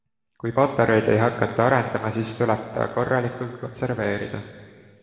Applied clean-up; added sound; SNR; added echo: none; none; none; reverberation time 1.8 s.